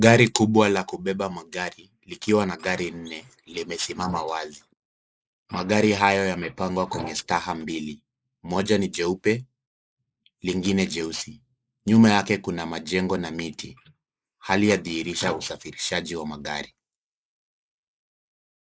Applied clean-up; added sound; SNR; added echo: neural mask model Resemble Enhance denoiser.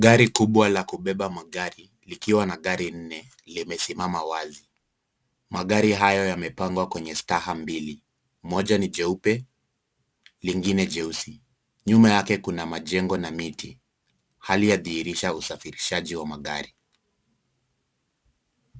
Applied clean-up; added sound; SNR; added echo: none; none; none; none.